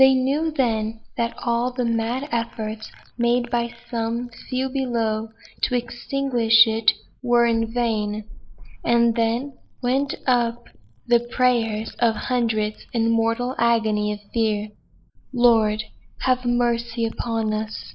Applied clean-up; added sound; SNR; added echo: neural mask model Resemble Enhance denoiser.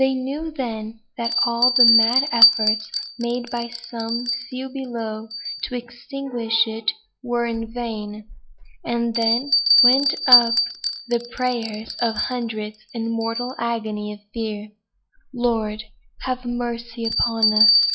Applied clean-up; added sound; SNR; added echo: classical method log-MMSE.